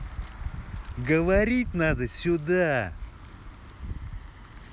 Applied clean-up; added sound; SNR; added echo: none; none; none; none.